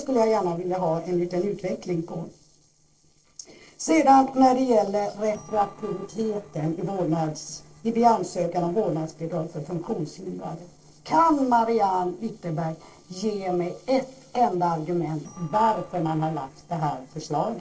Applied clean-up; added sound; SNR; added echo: neural separator model SepFormer DNS4.